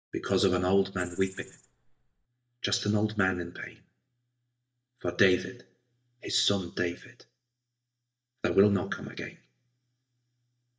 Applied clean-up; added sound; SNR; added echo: neural mask model DeepFilterNet 3.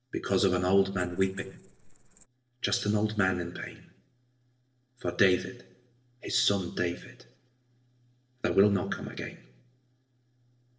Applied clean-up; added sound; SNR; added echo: neural separator model SepFormer DNS4.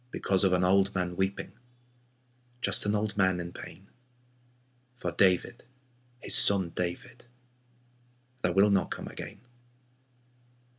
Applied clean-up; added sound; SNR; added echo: none; none; none; none.